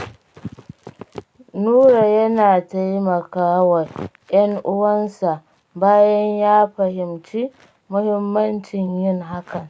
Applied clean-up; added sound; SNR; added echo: none; none; none; none.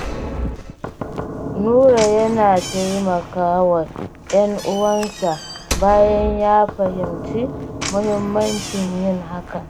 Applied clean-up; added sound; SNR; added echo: none; Knock / Slam; 10 dB; none.